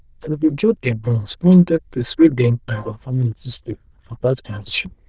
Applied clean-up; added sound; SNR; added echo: neural diffusion model UNIVERSE++.